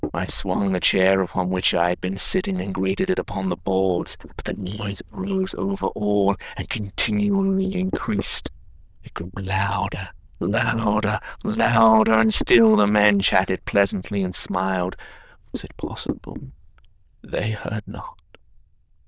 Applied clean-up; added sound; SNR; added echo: neural diffusion model UNIVERSE++.